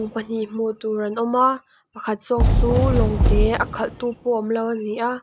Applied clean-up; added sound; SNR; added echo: none; Fireworks; 0 dB; none.